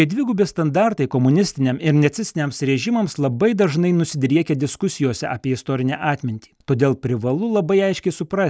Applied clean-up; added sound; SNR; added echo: none; none; none; none.